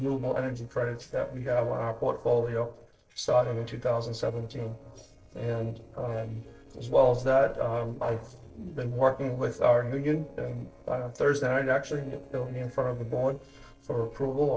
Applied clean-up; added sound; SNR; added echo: neural separator model SepFormer DNS4.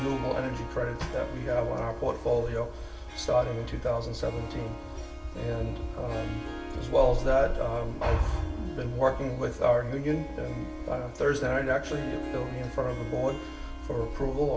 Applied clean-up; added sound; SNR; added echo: none; Harp; 12 dB; reverberation time 0.2 s.